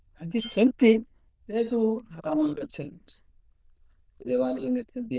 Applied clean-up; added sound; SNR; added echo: neural diffusion model UNIVERSE++.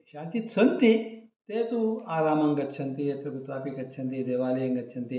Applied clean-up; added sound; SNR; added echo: none; none; none; none.